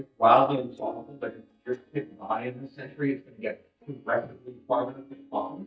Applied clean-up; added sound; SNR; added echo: neural mask model DeepFilterNet 3.